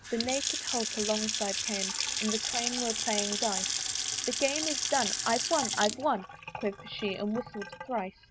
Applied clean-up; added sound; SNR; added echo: none; Sink (filling or washing) / Water tap, faucet / Splash, splatter; 0 dB; none.